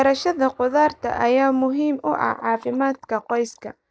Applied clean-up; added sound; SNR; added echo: neural mask model DeepFilterNet 3.